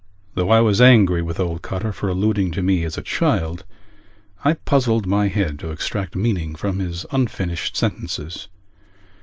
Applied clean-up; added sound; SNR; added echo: none; none; none; none.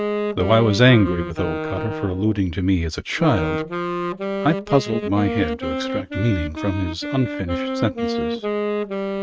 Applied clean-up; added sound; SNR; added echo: neural mask model RNNoise.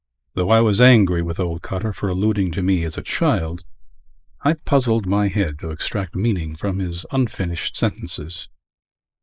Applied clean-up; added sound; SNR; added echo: neural mask model Resemble Enhance denoiser.